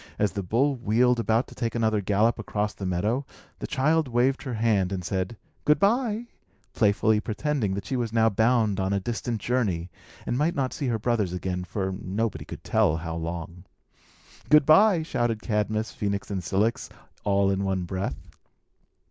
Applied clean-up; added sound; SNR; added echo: none; none; none; none.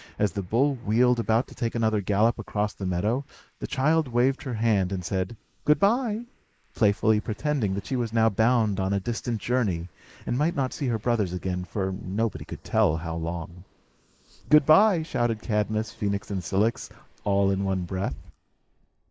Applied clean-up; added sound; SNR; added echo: neural mask model Resemble Enhance denoiser.